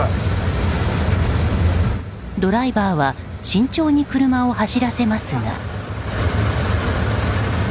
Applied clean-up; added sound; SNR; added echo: none; none; none; none.